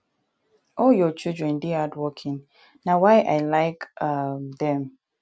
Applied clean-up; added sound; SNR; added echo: none; none; none; none.